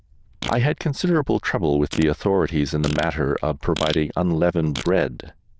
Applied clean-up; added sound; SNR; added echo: neural diffusion model UNIVERSE++.